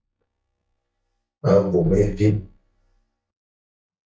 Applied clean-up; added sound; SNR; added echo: neural mask model DeepFilterNet 3.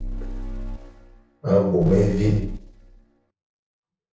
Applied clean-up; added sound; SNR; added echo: neural separator model SepFormer DNS4.